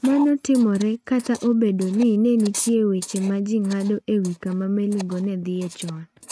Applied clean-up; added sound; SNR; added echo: neural mask model RNNoise.